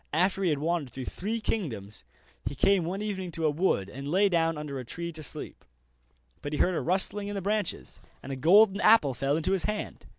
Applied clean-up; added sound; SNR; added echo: none; none; none; none.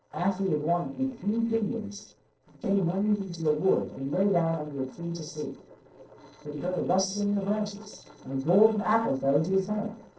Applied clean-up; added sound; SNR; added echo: neural separator model SepFormer DNS4.